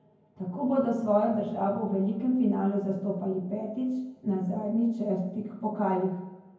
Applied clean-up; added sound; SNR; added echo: none; none; none; reverberation time 0.9 s.